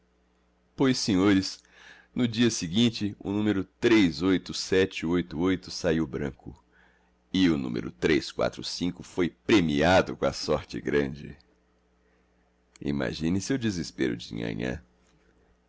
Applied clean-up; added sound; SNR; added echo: none; none; none; none.